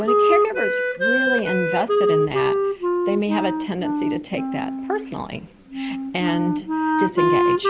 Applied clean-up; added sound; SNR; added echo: none; Wind instrument, woodwind instrument; -5 dB; none.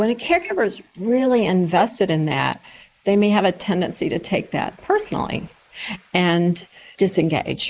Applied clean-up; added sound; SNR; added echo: neural mask model Resemble Enhance denoiser.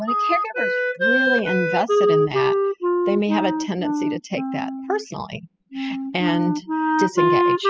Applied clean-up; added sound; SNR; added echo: classical method spectral subtraction.